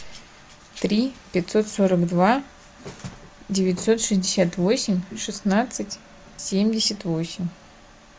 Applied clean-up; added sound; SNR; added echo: none; none; none; none.